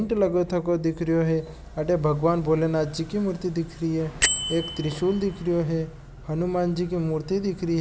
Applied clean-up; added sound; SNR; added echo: none; Bell; 5 dB; none.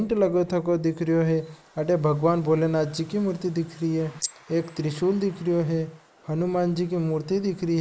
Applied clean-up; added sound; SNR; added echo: neural mask model Resemble Enhance denoiser.